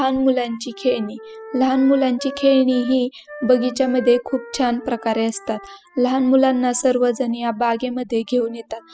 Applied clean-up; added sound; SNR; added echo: classical method spectral subtraction.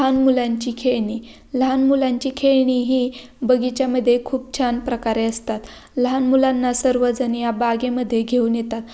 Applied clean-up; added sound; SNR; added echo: none; none; none; none.